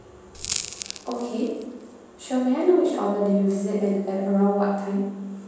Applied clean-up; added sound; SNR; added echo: none; Crackle; 12 dB; reverberation time 1.3 s.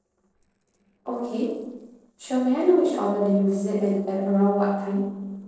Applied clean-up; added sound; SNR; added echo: neural separator model SepFormer DNS4.